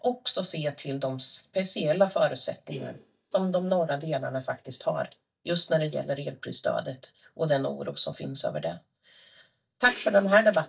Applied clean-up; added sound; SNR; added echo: neural mask model DeepFilterNet 3.